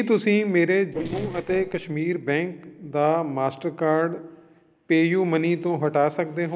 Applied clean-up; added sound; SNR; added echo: neural separator model SepFormer DNS4.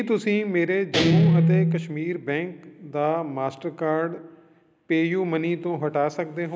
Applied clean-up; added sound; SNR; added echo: none; Guitar; -3 dB; none.